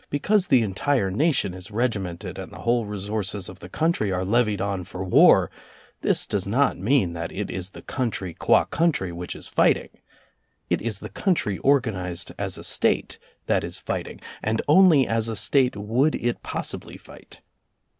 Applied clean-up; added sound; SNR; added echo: none; none; none; none.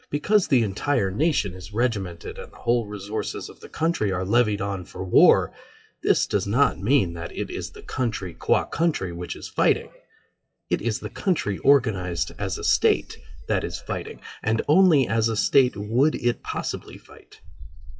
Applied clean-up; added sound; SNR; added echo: classical method WPE with log-MMSE.